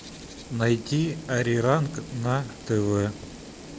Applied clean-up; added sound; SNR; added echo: none; Frying (food) + Bird; 19 dB; none.